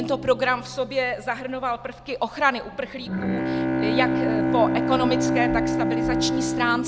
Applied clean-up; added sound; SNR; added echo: none; Bowed string instrument; -1 dB; none.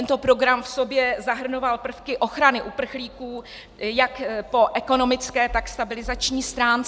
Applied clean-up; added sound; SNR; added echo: none; none; none; none.